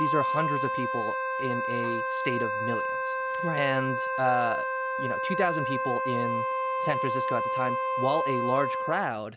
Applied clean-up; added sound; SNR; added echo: none; Wind instrument, woodwind instrument; -2 dB; none.